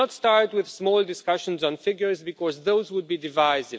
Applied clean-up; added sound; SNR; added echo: none; none; none; none.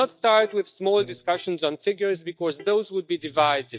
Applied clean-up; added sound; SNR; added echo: neural mask model DeepFilterNet 3.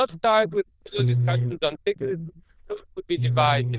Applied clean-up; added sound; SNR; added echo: neural diffusion model UNIVERSE++.